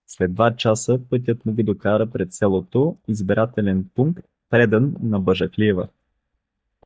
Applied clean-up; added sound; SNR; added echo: neural mask model DeepFilterNet 3.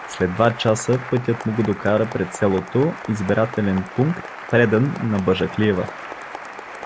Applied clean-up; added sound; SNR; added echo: none; Applause; 13 dB; none.